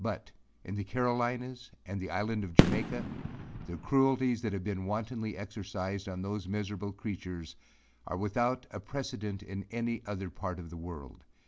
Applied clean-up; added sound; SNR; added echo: none; Fireworks; -5 dB; none.